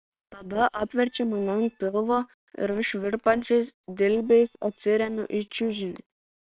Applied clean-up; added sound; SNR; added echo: neural separator model SepFormer WHAM!.